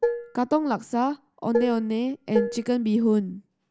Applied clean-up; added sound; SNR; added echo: none; Dishes, pots, and pans; 4 dB; none.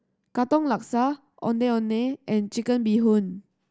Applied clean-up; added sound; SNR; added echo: none; none; none; none.